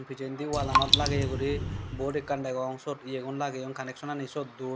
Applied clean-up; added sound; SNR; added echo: none; Raindrop; -4 dB; none.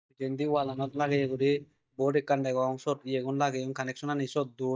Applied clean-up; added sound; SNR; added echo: neural mask model DeepFilterNet 3.